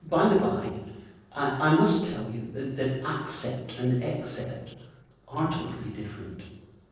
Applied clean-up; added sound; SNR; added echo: neural separator model SepFormer DNS4.